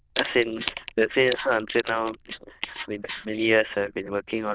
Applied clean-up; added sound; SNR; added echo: neural diffusion model UNIVERSE++.